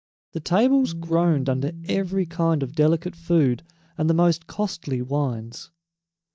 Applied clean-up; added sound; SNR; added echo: neural mask model DeepFilterNet 3.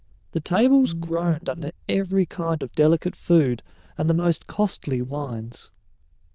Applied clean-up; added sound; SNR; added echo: neural diffusion model UNIVERSE++.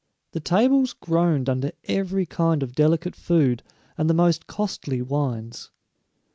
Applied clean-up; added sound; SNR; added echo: none; none; none; none.